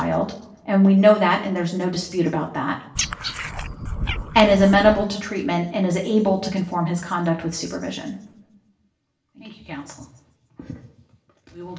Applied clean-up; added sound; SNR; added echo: none; Frog; 6 dB; reverberation time 0.8 s.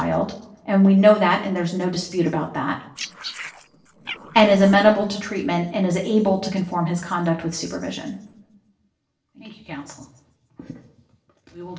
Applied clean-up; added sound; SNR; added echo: neural separator model SepFormer DNS4.